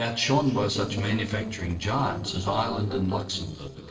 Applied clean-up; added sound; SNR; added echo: neural separator model SepFormer DNS4.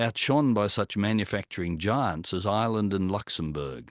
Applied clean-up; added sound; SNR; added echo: none; none; none; none.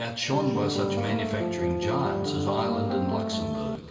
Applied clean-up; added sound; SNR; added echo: none; Piano; 0 dB; reverberation time 2.5 s.